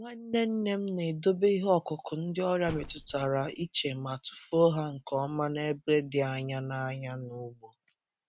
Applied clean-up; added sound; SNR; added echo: none; Slam; 16 dB; none.